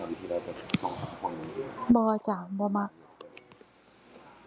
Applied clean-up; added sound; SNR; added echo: none; none; none; none.